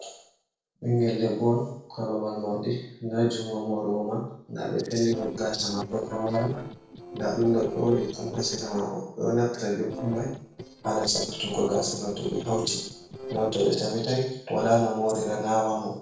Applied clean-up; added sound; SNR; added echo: neural separator model SepFormer DNS4.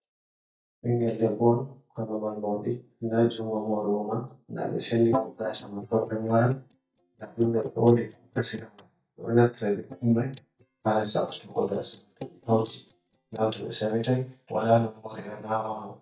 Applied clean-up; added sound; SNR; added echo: neural mask model DeepFilterNet 3.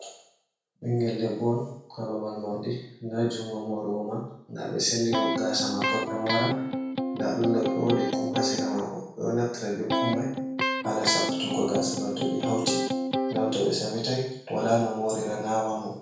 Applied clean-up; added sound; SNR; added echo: none; Electric guitar; -1 dB; reverberation time 0.6 s.